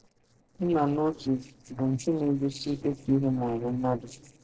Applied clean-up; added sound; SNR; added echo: neural separator model SepFormer DNS4.